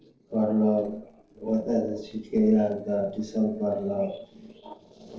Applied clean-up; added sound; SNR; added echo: neural separator model SepFormer DNS4.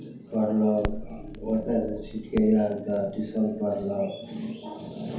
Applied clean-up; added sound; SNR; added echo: none; Crackle; 12 dB; reverberation time 0.6 s.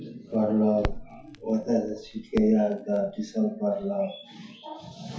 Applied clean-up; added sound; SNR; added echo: classical method WPE with log-MMSE.